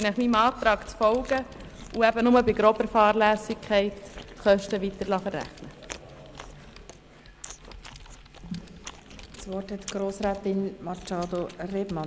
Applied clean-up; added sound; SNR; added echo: none; Chewing, mastication + Computer keyboard; 18 dB; none.